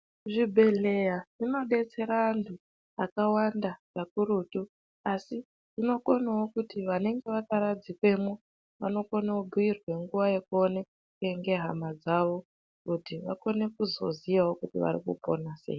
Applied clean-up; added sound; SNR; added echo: none; none; none; none.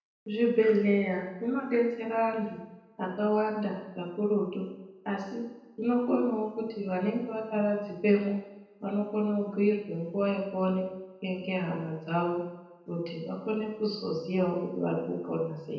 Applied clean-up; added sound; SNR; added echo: none; none; none; reverberation time 0.9 s.